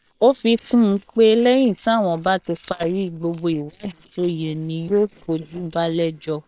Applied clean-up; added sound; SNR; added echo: neural separator model SepFormer WHAM!.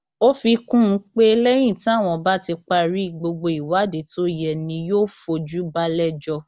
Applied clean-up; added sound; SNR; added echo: none; none; none; none.